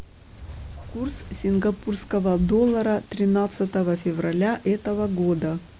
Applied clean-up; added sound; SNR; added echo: none; Fire; 18 dB; none.